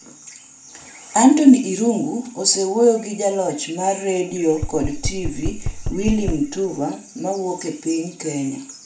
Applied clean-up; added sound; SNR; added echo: none; Knock; 6 dB; reverberation time 0.4 s.